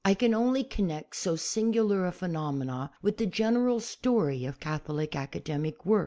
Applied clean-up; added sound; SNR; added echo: none; none; none; none.